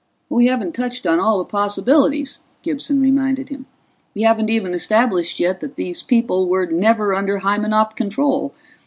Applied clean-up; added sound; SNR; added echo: none; none; none; none.